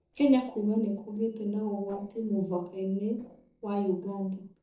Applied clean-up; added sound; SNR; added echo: neural separator model SepFormer DNS4.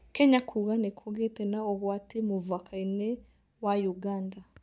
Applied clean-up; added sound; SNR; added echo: none; none; none; none.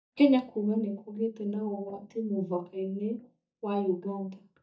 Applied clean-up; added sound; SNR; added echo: neural mask model DeepFilterNet 3.